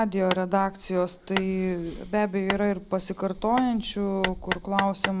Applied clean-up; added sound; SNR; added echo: none; Hammer; 9 dB; none.